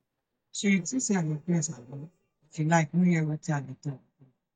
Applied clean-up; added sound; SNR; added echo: neural mask model DeepFilterNet 3.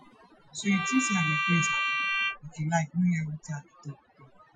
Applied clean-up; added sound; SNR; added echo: classical method Wiener filter.